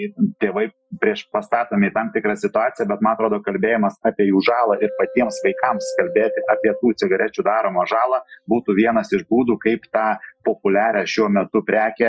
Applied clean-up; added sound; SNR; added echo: classical method Wiener filter.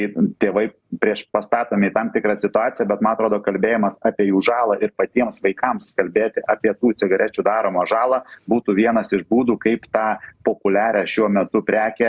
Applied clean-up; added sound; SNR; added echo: none; none; none; none.